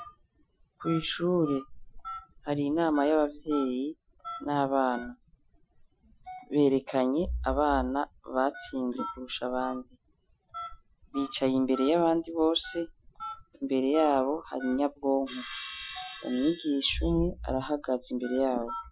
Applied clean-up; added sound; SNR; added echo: classical method Wiener filter.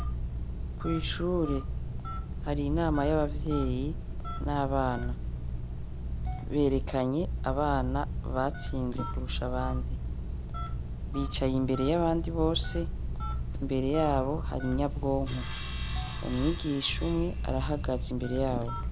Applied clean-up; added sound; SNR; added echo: none; Telephone + Sawing; 1 dB; none.